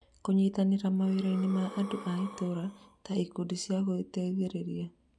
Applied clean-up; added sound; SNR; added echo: none; Breathing; 17 dB; none.